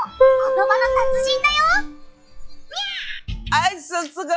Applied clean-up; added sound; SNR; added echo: classical method log-MMSE.